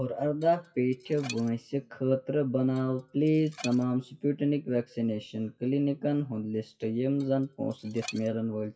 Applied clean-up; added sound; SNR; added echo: classical method WPE with log-MMSE.